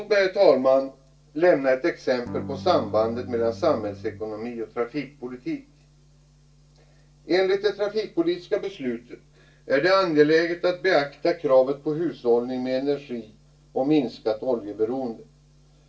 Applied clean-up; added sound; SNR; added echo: none; Electric guitar / Strum; 13 dB; reverberation time 0.2 s.